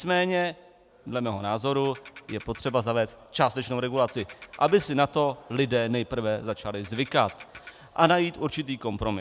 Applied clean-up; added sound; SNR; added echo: none; Ratchet, pawl; 19 dB; none.